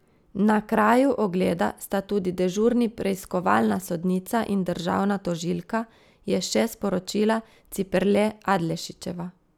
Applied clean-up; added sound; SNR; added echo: none; none; none; none.